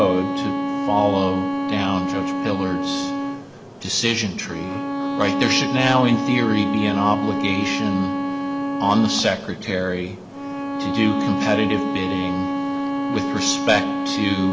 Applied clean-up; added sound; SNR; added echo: none; Bowed string instrument; 2 dB; none.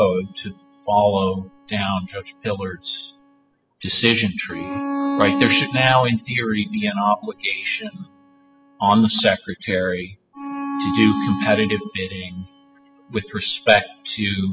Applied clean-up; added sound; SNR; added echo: classical method spectral subtraction.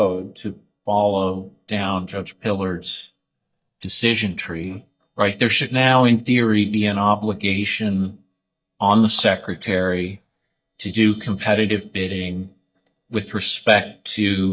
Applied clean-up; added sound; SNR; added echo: neural mask model DeepFilterNet 3.